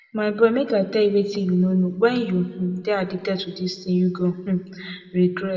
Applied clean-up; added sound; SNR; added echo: none; none; none; reverberation time 1.3 s.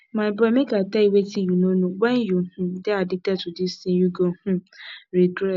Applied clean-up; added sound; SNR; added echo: none; none; none; none.